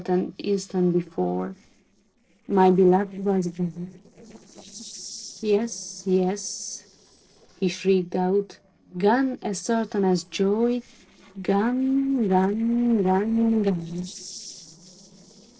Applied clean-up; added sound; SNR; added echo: neural separator model SepFormer DNS4.